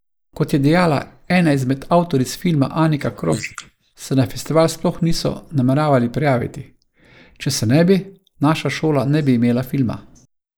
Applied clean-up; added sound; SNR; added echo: neural mask model Resemble Enhance denoiser.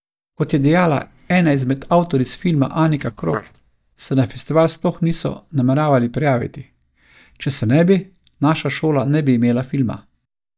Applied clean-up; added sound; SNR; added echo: neural mask model DeepFilterNet 3.